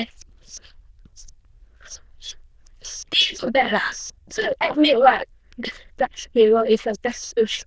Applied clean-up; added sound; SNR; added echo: neural diffusion model UNIVERSE++.